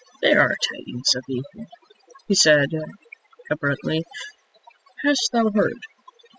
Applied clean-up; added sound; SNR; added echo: classical method spectral subtraction.